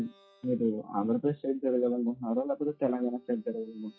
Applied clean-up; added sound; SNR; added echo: classical method log-MMSE.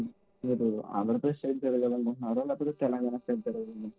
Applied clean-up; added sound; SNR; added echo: neural separator model SepFormer DNS4.